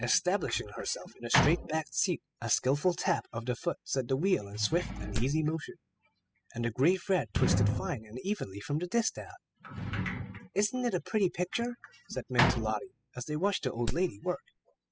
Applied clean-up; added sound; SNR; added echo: classical method spectral subtraction.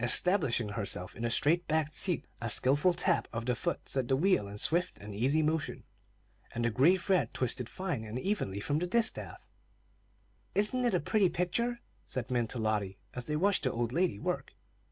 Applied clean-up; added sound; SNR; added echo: none; none; none; none.